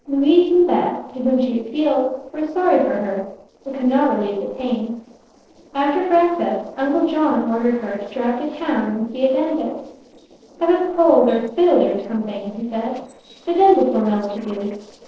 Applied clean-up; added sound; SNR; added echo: neural separator model SepFormer DNS4.